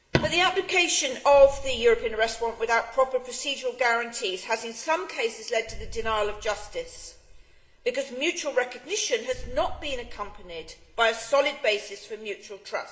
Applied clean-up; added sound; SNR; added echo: none; Boom; 14 dB; reverberation time 0.9 s.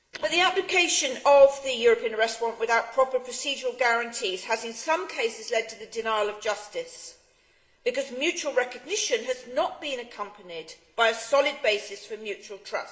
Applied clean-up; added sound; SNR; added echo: neural separator model SepFormer DNS4.